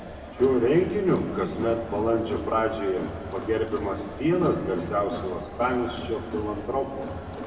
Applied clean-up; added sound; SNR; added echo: none; Crowd; 10 dB; reverberation time 1.9 s.